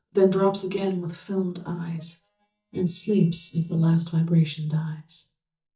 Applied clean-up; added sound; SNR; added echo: neural mask model DeepFilterNet 3.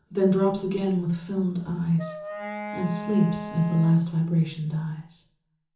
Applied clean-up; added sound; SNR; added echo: none; Wind instrument, woodwind instrument; 11 dB; reverberation time 0.7 s.